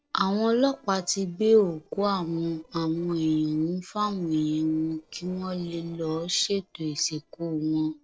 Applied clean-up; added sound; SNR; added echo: neural separator model SepFormer DNS4.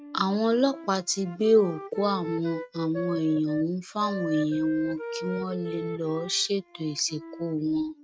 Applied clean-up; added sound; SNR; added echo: neural mask model RNNoise.